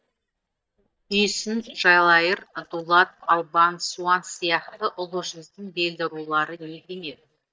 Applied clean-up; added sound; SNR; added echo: neural mask model DeepFilterNet 3.